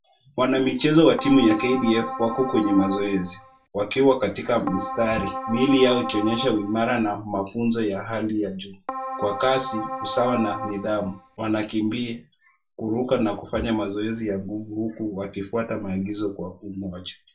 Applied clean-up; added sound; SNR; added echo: none; Keyboard (musical); 8 dB; reverberation time 0.2 s.